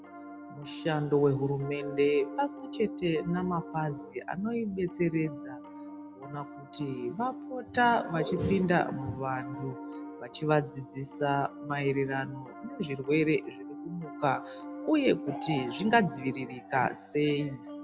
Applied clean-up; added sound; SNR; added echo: none; Piano; 12 dB; none.